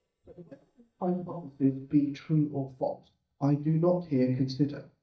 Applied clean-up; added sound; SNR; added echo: neural mask model DeepFilterNet 3.